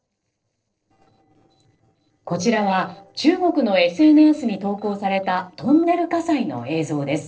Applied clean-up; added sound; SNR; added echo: neural separator model SepFormer DNS4.